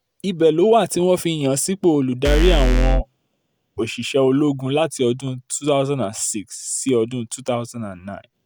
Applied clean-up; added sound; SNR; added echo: none; Bass drum / Keyboard (musical); -5 dB; none.